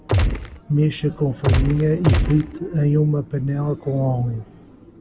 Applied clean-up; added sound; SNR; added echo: none; Gunshot, gunfire; -1 dB; none.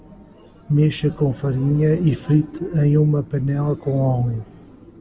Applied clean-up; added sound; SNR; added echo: none; none; none; none.